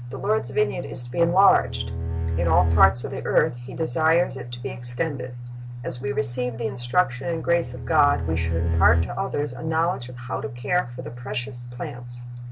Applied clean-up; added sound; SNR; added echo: none; Bowed string instrument; 0 dB; none.